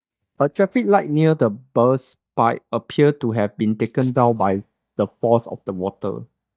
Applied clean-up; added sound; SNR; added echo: neural mask model DeepFilterNet 3.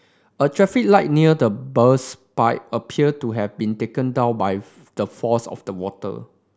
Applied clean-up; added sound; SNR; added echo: none; none; none; none.